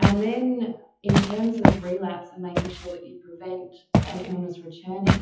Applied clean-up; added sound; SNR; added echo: classical method WPE with log-MMSE.